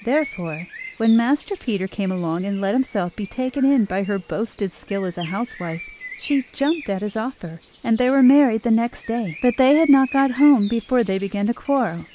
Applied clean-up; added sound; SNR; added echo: none; Bird; 20 dB; none.